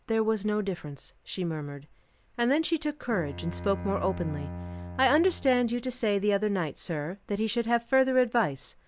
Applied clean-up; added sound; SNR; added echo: none; Bowed string instrument; 11 dB; none.